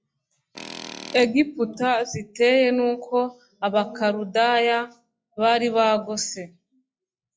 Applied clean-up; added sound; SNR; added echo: classical method log-MMSE.